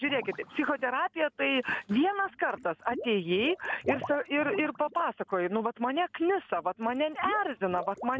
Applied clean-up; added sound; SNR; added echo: none; Water / Liquid; 15 dB; none.